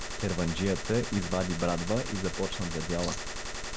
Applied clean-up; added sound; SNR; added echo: none; Coin (dropping) + Gunshot, gunfire; 4 dB; none.